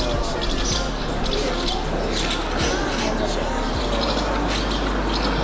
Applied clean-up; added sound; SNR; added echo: none; Bird; -2 dB; none.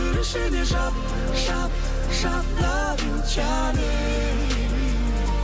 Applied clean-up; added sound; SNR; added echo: none; none; none; none.